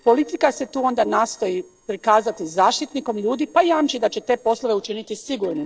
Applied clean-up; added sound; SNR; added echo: neural separator model SepFormer DNS4.